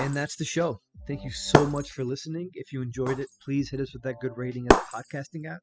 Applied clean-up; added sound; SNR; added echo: classical method spectral subtraction.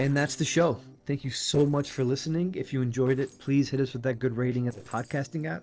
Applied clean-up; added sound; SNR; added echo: neural separator model SepFormer DNS4.